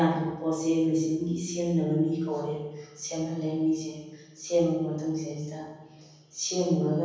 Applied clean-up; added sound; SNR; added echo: none; none; none; reverberation time 1.1 s.